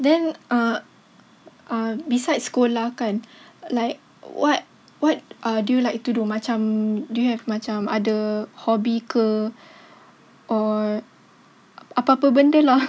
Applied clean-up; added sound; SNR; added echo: none; none; none; none.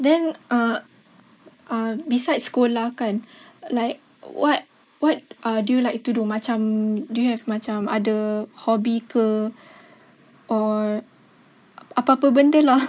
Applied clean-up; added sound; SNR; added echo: neural mask model Resemble Enhance denoiser.